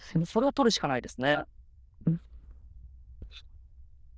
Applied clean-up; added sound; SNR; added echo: neural diffusion model UNIVERSE++.